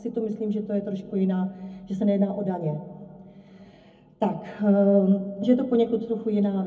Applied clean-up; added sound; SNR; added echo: none; none; none; reverberation time 0.3 s.